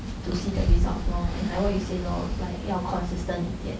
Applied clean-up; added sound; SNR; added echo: none; none; none; none.